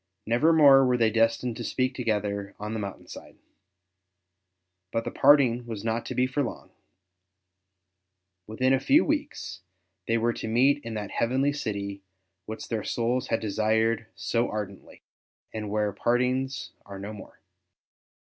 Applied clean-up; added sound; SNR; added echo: none; none; none; none.